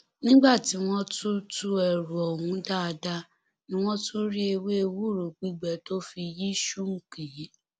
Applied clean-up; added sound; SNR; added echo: none; none; none; none.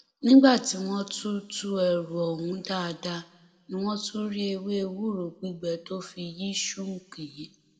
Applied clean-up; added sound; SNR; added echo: none; none; none; reverberation time 0.9 s.